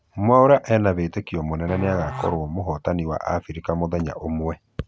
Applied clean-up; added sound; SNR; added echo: none; Musical instrument; 14 dB; none.